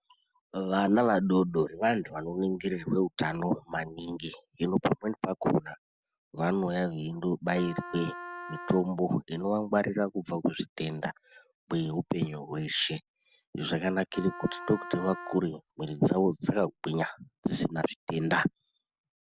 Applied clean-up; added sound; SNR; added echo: none; Wind instrument, woodwind instrument; 13 dB; none.